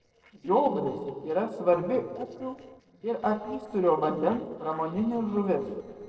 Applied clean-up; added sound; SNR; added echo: neural separator model SepFormer DNS4.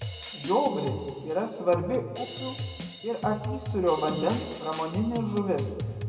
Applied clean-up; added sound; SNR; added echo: none; Drum kit; 7 dB; reverberation time 1.6 s.